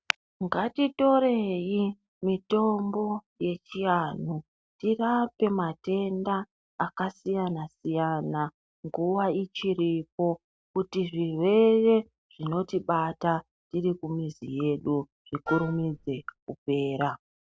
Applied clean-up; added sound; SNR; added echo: none; Wind instrument, woodwind instrument; 11 dB; none.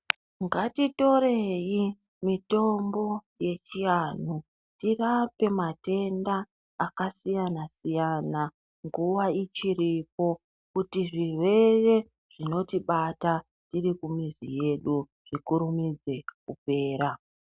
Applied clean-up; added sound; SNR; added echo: none; none; none; none.